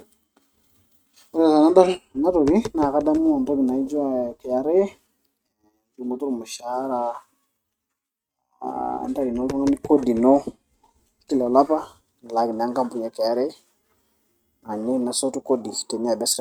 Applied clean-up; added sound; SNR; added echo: neural mask model RNNoise.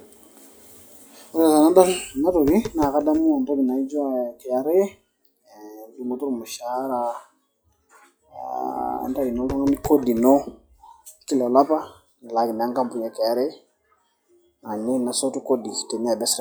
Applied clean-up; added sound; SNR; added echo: classical method log-MMSE.